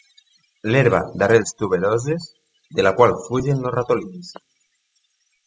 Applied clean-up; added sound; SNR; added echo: classical method spectral subtraction.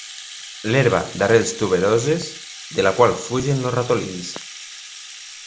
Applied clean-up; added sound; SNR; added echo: none; Rattle (instrument); 15 dB; none.